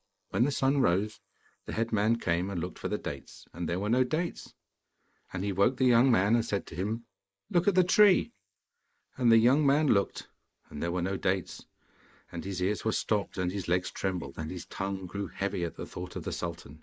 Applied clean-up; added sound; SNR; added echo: neural mask model Resemble Enhance denoiser.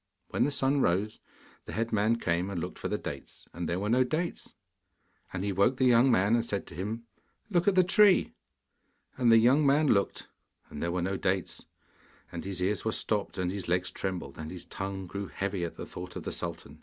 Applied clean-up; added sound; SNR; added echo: none; none; none; none.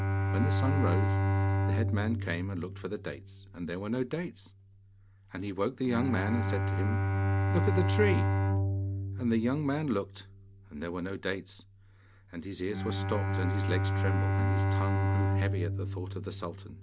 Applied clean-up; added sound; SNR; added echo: none; Bowed string instrument; -4 dB; none.